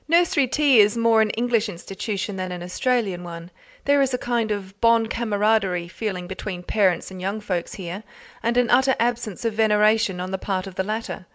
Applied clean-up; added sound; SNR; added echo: none; none; none; none.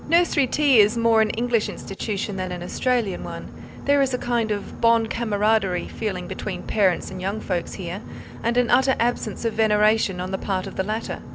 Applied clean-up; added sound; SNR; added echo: none; Boat, Water vehicle; 12 dB; none.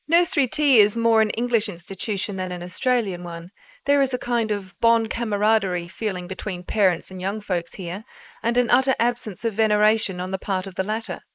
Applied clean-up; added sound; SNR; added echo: neural mask model Resemble Enhance denoiser.